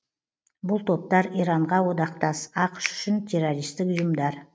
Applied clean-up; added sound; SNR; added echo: neural mask model RNNoise.